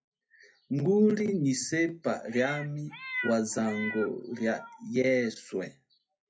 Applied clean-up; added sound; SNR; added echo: classical method WPE with log-MMSE.